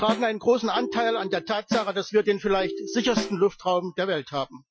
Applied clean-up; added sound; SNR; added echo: classical method Wiener filter.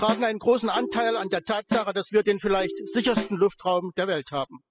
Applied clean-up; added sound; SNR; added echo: classical method spectral subtraction.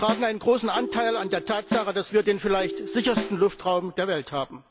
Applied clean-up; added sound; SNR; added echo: none; Snare drum + Ringtone; 9 dB; none.